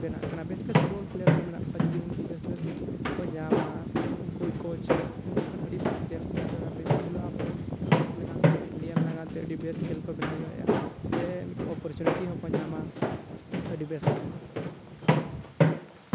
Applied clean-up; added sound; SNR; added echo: none; Walk, footsteps; -4 dB; none.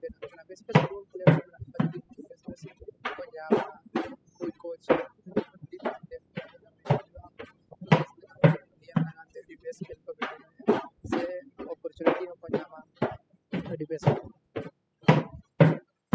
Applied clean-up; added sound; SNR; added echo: classical method spectral subtraction.